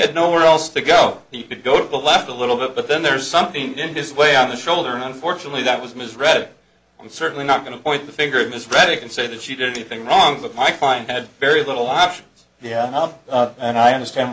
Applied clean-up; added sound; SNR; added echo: none; none; none; none.